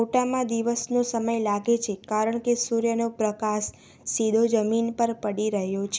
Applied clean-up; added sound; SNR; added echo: none; none; none; none.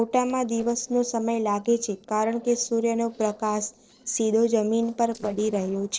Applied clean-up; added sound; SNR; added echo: neural separator model SepFormer DNS4.